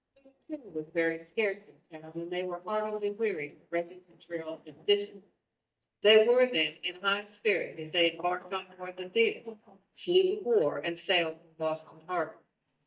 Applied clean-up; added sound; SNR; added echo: neural mask model DeepFilterNet 3.